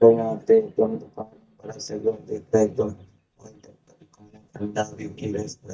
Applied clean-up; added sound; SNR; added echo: neural mask model DeepFilterNet 3.